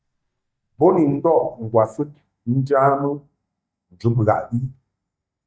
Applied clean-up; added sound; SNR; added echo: neural mask model DeepFilterNet 3.